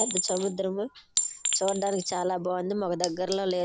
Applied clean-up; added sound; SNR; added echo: none; Chink, clink; 3 dB; none.